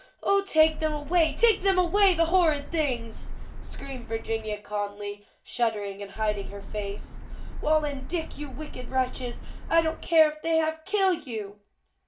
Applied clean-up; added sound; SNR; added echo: none; Car; 5 dB; reverberation time 0.2 s.